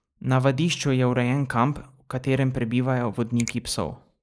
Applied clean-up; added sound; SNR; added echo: neural mask model Resemble Enhance denoiser.